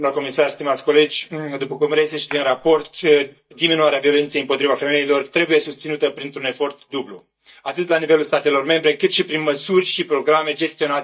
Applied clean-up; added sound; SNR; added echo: neural mask model DeepFilterNet 3.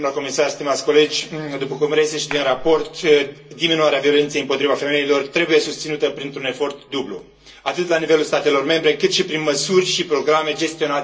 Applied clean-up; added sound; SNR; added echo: none; Clapping; 14 dB; reverberation time 0.2 s.